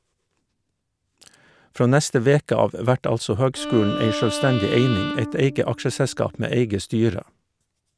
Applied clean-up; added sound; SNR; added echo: none; Bowed string instrument; 8 dB; none.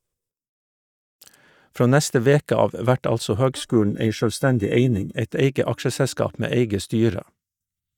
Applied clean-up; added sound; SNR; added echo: neural mask model DeepFilterNet 3.